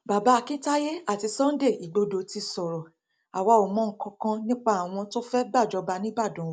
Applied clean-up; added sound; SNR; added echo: none; none; none; none.